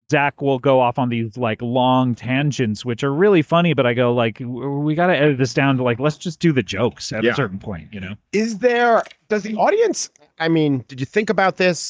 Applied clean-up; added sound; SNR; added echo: neural mask model DeepFilterNet 3.